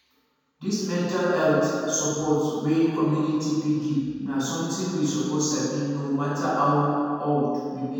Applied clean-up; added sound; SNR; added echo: none; none; none; reverberation time 2.1 s.